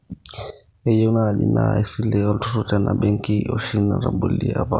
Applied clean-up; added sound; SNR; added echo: none; none; none; none.